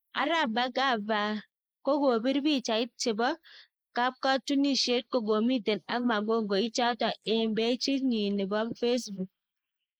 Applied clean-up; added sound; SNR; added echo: neural mask model Resemble Enhance denoiser.